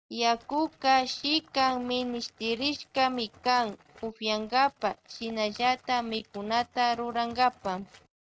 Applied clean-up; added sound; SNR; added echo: neural mask model RNNoise.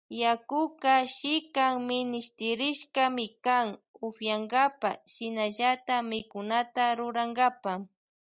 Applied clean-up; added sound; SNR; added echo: none; none; none; none.